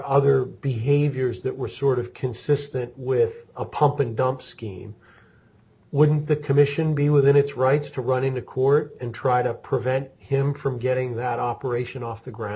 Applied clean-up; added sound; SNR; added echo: none; none; none; none.